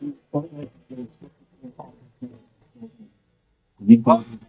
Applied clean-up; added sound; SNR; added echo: neural mask model DeepFilterNet 3.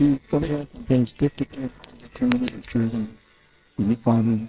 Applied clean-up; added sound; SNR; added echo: neural separator model SepFormer WHAMR!.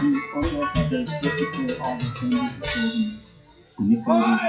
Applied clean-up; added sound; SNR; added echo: classical method WPE with log-MMSE.